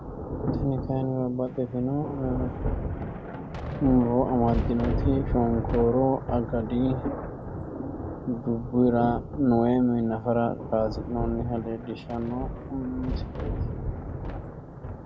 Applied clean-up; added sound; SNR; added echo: none; Thunder; 5 dB; none.